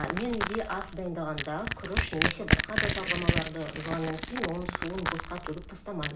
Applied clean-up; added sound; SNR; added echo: none; Crushing; -5 dB; reverberation time 0.5 s.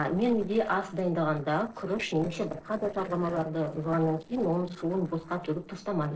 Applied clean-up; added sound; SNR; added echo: neural separator model SepFormer DNS4.